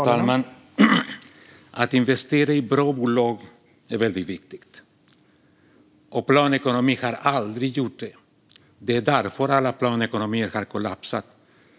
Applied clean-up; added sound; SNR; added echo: none; none; none; none.